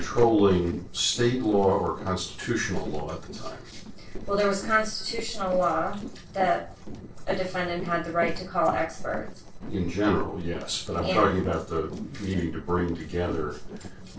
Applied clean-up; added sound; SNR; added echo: neural separator model SepFormer DNS4.